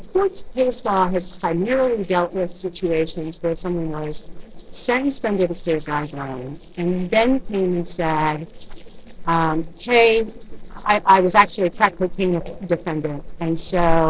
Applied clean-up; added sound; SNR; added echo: neural separator model SepFormer DNS4.